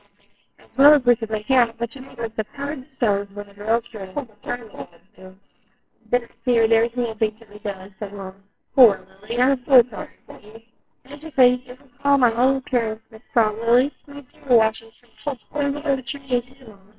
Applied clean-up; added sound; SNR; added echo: neural separator model SepFormer WHAMR!.